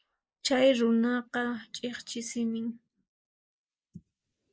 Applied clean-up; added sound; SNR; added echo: neural mask model Resemble Enhance denoiser.